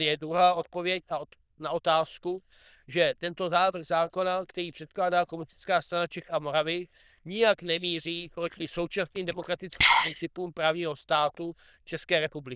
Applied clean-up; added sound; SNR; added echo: neural diffusion model UNIVERSE++.